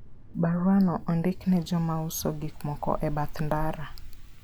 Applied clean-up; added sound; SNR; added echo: none; Thunder; 8 dB; none.